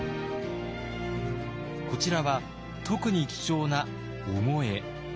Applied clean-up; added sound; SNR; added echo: none; none; none; none.